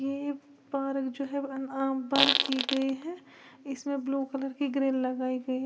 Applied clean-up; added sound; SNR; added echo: none; Fart; -2 dB; reverberation time 2.1 s.